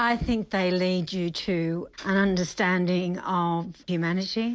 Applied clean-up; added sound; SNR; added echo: none; none; none; none.